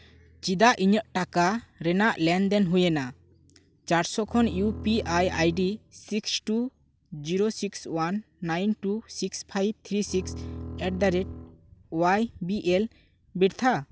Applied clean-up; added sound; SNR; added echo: none; Bowed string instrument; 12 dB; none.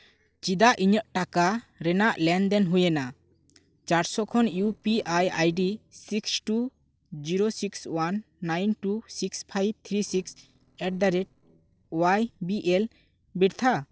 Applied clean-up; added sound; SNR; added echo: neural separator model SepFormer DNS4.